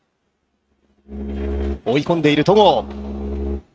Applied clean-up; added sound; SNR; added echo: neural mask model RNNoise.